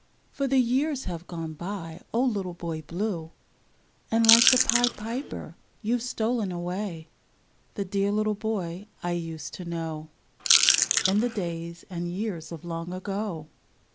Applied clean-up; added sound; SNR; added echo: none; Chewing, mastication / Crushing; -5 dB; none.